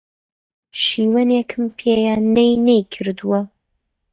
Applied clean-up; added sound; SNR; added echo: neural mask model DeepFilterNet 3.